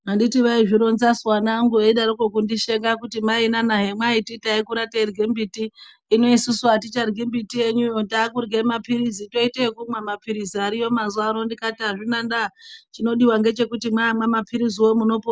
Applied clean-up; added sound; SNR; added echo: none; none; none; none.